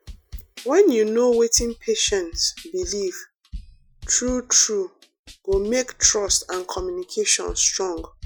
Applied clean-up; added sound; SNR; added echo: classical method Wiener filter.